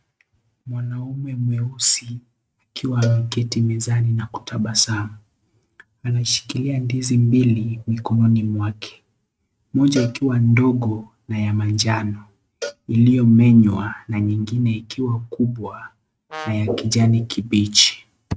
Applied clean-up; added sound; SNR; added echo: neural mask model RNNoise.